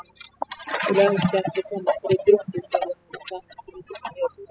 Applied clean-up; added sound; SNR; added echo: classical method spectral subtraction.